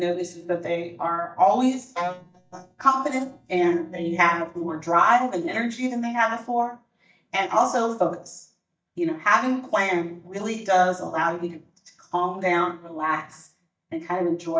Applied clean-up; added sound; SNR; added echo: neural mask model DeepFilterNet 3.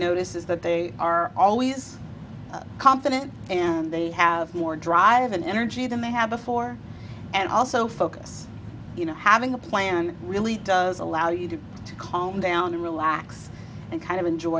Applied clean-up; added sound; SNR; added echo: none; none; none; none.